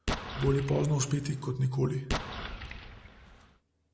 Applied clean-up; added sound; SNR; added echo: none; Explosion; 6 dB; none.